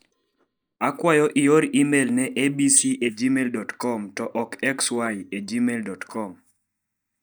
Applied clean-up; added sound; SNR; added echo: neural mask model DeepFilterNet 3.